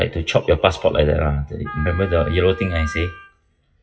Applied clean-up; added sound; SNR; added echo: classical method WPE with log-MMSE.